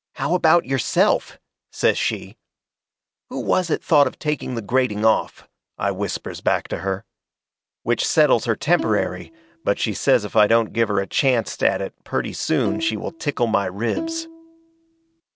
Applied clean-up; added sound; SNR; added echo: none; Bowed string instrument; 11 dB; none.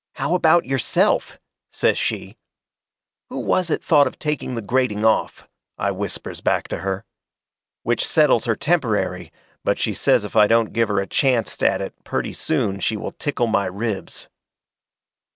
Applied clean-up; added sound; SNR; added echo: none; none; none; none.